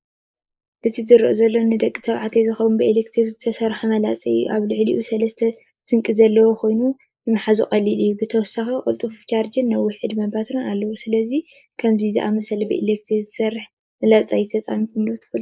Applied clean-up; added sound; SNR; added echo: neural mask model Resemble Enhance denoiser.